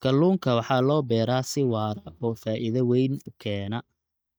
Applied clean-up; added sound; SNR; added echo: neural mask model DeepFilterNet 3.